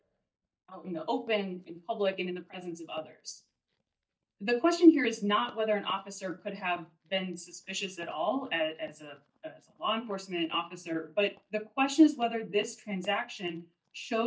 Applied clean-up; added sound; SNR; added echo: neural mask model DeepFilterNet 3.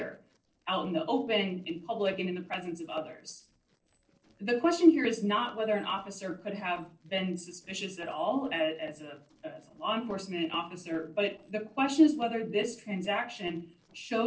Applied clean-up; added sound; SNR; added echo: neural separator model SepFormer DNS4.